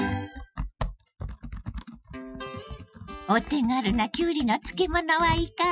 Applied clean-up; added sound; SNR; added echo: classical method Wiener filter.